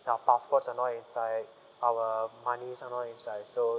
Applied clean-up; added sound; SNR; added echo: none; none; none; none.